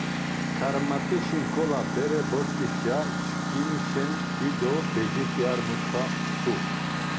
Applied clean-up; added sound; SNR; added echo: none; Engine; -2 dB; none.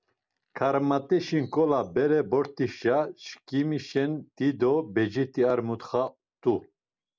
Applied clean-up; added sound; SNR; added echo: none; none; none; none.